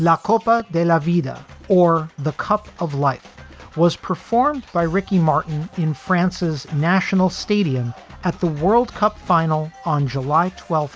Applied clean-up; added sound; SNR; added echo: none; none; none; none.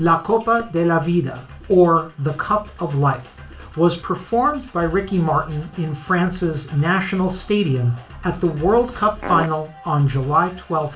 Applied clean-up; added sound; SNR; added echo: none; Fart; 5 dB; reverberation time 0.3 s.